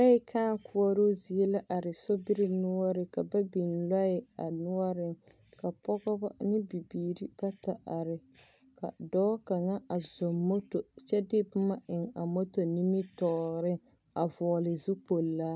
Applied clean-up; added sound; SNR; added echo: none; none; none; none.